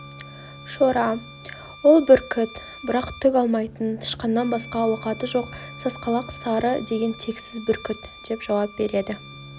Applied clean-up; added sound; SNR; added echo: none; Bowed string instrument + Bowed string instrument; 18 dB; none.